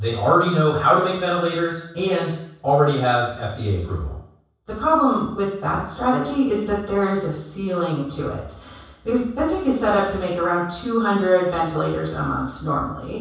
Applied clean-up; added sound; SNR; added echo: none; none; none; reverberation time 0.7 s.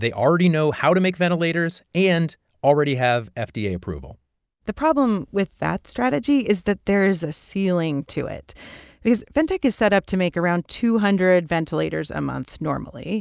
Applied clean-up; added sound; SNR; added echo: none; none; none; none.